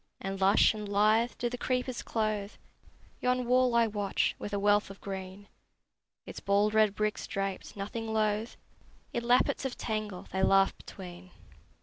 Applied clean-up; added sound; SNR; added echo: none; none; none; none.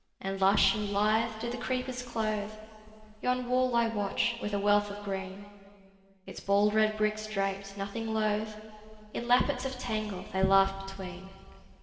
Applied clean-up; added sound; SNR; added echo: none; none; none; reverberation time 2.2 s.